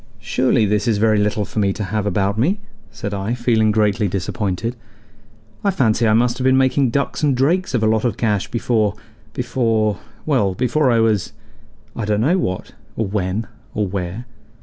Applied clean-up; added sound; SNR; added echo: none; none; none; none.